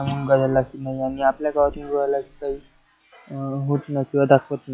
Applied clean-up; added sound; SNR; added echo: classical method log-MMSE.